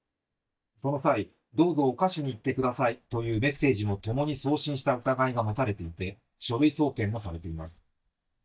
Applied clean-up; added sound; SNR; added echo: neural mask model DeepFilterNet 3.